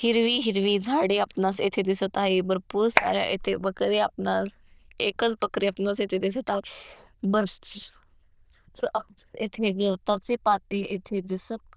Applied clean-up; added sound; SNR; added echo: neural diffusion model UNIVERSE++.